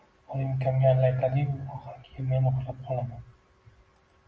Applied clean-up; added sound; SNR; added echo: none; none; none; none.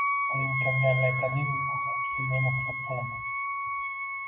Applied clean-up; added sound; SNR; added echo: none; Wind instrument, woodwind instrument; -1 dB; none.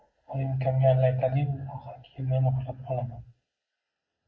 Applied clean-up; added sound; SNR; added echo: neural mask model Resemble Enhance denoiser.